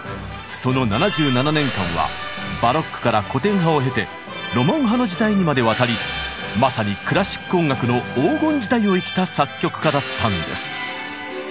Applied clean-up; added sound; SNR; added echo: none; Crash cymbal; 16 dB; none.